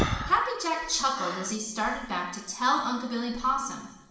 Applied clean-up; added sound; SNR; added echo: none; Breathing; 8 dB; reverberation time 1.1 s.